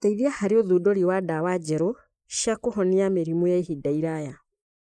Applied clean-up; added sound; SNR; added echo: neural mask model Resemble Enhance denoiser.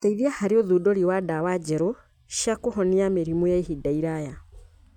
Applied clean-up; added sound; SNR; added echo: none; none; none; none.